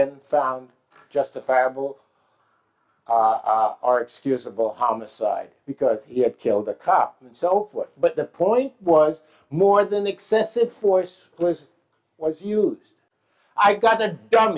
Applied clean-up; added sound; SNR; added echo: none; none; none; none.